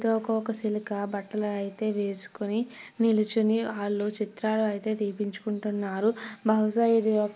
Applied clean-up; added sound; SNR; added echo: none; none; none; none.